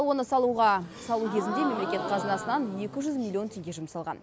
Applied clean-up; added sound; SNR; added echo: none; Gasp; 7 dB; none.